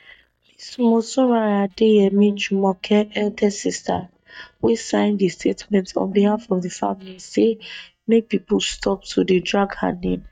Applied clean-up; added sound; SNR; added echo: neural mask model DeepFilterNet 3.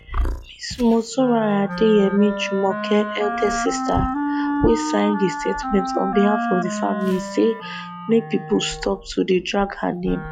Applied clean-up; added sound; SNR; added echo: classical method log-MMSE.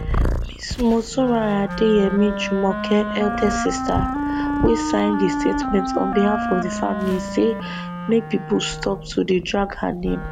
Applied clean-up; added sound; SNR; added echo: none; Wind instrument, woodwind instrument + Purr; 3 dB; none.